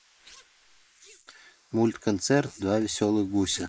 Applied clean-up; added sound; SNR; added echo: neural mask model Resemble Enhance denoiser.